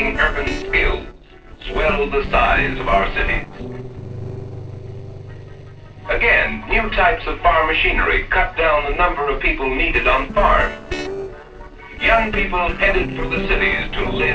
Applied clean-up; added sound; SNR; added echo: neural separator model SepFormer DNS4.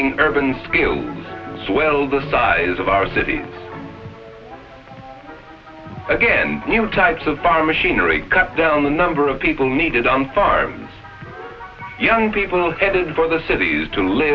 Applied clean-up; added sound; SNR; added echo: none; none; none; none.